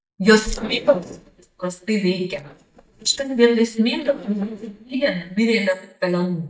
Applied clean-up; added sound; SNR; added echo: neural mask model DeepFilterNet 3.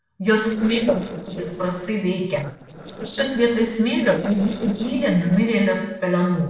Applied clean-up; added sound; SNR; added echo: neural separator model SepFormer DNS4.